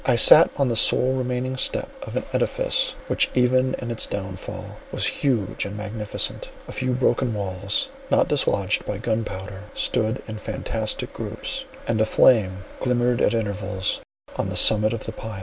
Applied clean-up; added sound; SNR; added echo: none; none; none; none.